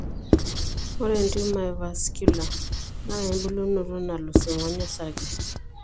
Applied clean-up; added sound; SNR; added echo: none; Writing + Thunder; -3 dB; none.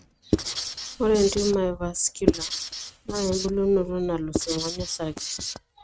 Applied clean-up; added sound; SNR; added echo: neural mask model RNNoise.